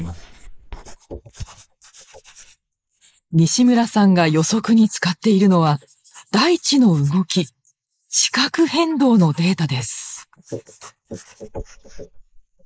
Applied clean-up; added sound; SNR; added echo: neural mask model Resemble Enhance denoiser.